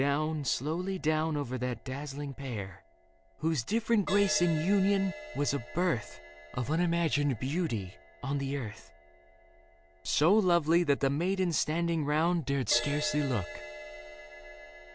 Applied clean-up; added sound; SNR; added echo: none; Crash cymbal; 15 dB; none.